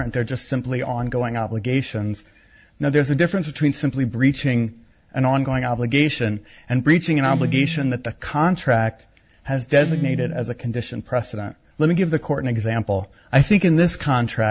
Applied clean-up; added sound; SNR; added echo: none; Guitar; 10 dB; none.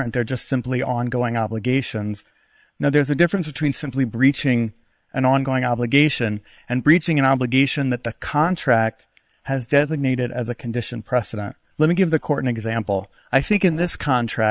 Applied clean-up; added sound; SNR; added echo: neural separator model SepFormer WHAM!.